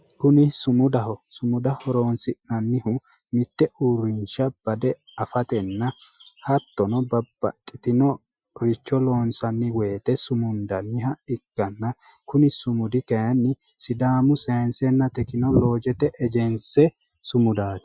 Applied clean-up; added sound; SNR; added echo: classical method Wiener filter.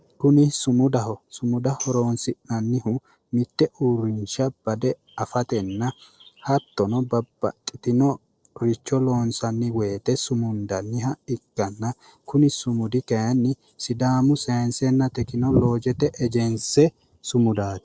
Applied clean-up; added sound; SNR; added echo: neural separator model SepFormer DNS4.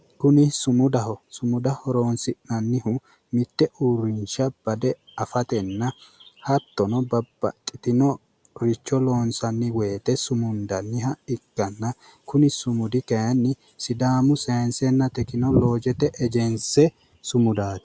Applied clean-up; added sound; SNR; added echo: none; none; none; none.